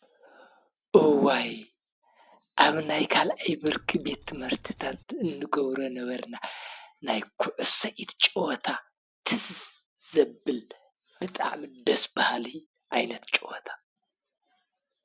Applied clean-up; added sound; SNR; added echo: none; Keys jangling; 12 dB; none.